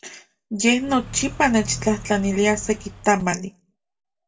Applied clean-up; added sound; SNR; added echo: none; Car; 14 dB; reverberation time 0.2 s.